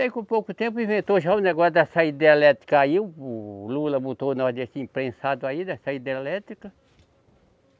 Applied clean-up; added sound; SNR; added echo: none; none; none; none.